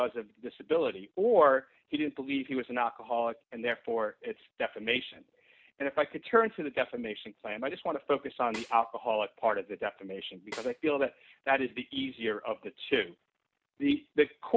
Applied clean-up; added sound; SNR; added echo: none; Snare drum; 19 dB; none.